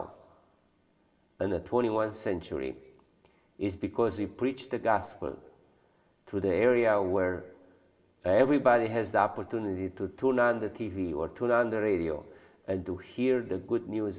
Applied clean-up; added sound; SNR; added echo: none; none; none; reverberation time 1.2 s.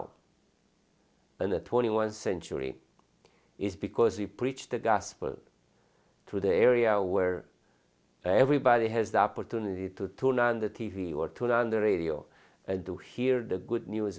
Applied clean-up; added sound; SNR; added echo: none; none; none; none.